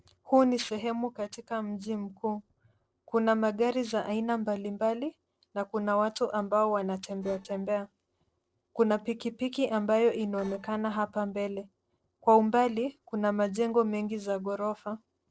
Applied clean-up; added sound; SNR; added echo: neural separator model SepFormer DNS4.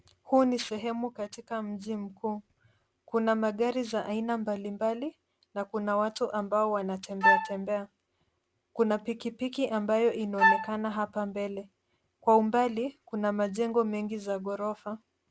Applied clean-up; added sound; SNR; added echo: none; Wind instrument, woodwind instrument; -4 dB; none.